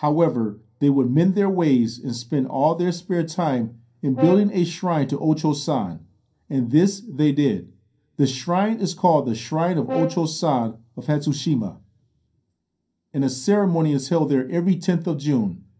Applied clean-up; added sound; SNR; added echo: none; Brass instrument; 11 dB; reverberation time 0.3 s.